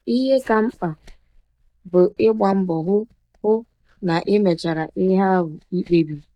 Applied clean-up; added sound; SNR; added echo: neural mask model DeepFilterNet 3.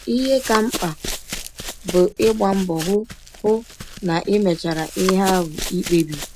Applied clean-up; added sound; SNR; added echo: none; Run; 10 dB; none.